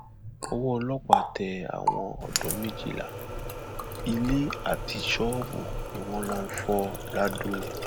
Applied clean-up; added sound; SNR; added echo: none; Water tap, faucet; 1 dB; none.